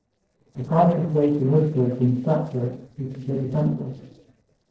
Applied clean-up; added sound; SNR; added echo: neural separator model SepFormer DNS4.